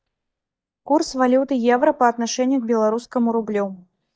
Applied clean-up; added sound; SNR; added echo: neural mask model DeepFilterNet 3.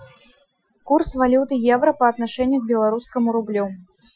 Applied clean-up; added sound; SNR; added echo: classical method Wiener filter.